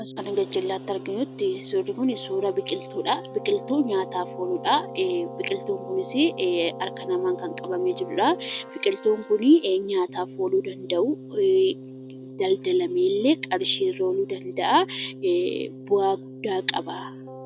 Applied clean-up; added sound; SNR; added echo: none; Keyboard (musical); 14 dB; none.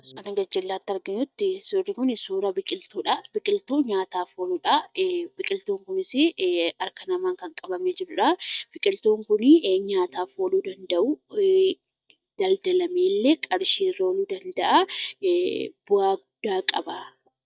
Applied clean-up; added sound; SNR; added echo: neural mask model DeepFilterNet 3.